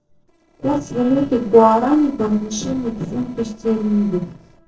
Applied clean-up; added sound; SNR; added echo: neural separator model SepFormer DNS4.